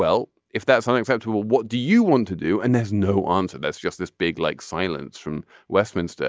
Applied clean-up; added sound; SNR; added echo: none; none; none; none.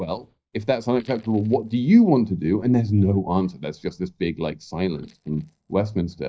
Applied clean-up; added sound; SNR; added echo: neural mask model DeepFilterNet 3.